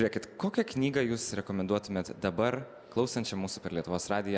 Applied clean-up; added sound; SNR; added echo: none; none; none; none.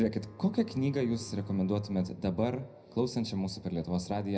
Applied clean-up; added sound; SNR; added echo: none; Bowed string instrument; 17 dB; reverberation time 0.3 s.